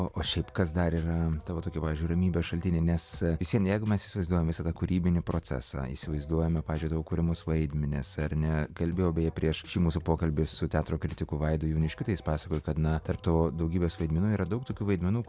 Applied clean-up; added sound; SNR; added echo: none; none; none; none.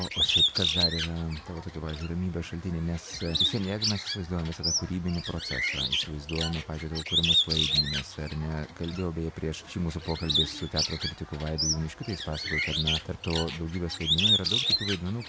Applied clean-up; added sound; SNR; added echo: none; Bird; -2 dB; none.